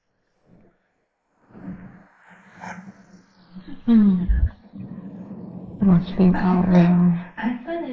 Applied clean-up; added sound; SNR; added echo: neural mask model Resemble Enhance denoiser.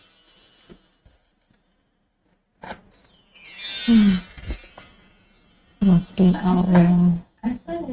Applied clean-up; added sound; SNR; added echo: neural mask model RNNoise.